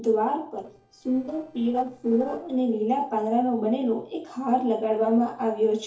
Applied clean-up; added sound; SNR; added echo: neural separator model SepFormer DNS4.